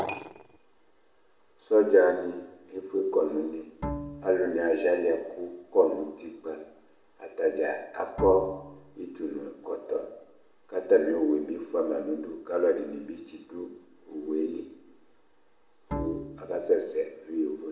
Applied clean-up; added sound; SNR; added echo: none; Bowed string instrument; 10 dB; reverberation time 0.8 s.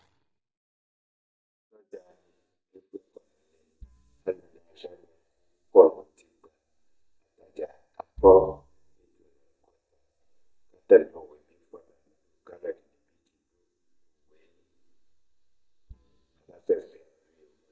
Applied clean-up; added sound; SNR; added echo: neural mask model DeepFilterNet 3.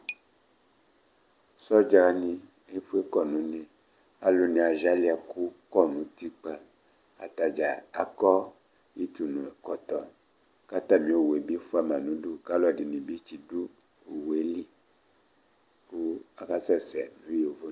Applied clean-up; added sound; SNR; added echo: none; none; none; none.